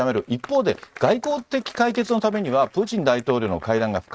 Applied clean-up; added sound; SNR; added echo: neural mask model RNNoise.